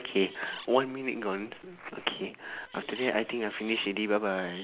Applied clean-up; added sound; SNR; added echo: none; Bird; 15 dB; none.